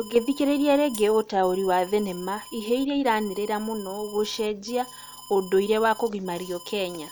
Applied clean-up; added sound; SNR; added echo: none; Tambourine + Alarm; 19 dB; none.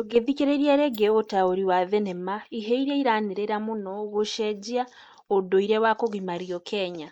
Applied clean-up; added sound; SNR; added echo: neural mask model Resemble Enhance denoiser.